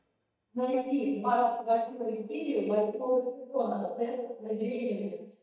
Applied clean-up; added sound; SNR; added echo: neural mask model DeepFilterNet 3.